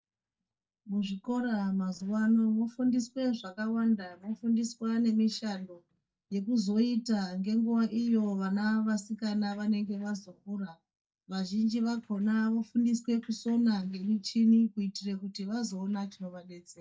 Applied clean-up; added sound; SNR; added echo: neural mask model DeepFilterNet 3.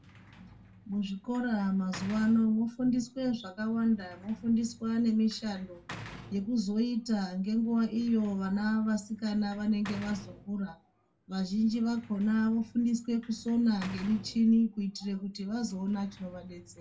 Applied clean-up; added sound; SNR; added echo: none; Sliding door / Slam; 20 dB; reverberation time 0.2 s.